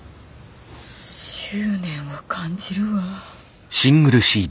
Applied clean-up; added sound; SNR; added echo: none; none; none; none.